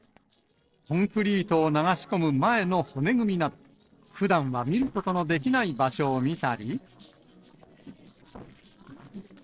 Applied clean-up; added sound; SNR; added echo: neural separator model SepFormer DNS4.